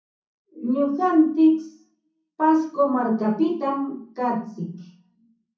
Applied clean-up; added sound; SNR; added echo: none; none; none; reverberation time 0.6 s.